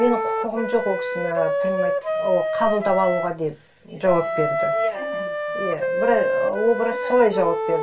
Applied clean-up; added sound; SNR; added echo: none; Wind instrument, woodwind instrument; 1 dB; reverberation time 0.2 s.